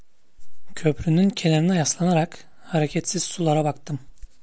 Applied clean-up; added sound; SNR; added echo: none; none; none; none.